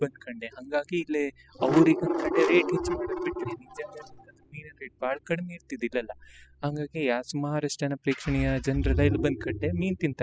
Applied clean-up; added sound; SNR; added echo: classical method spectral subtraction.